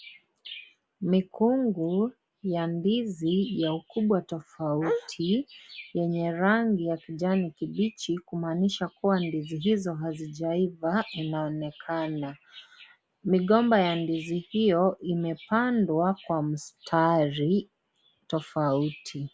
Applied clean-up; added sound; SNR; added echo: none; none; none; none.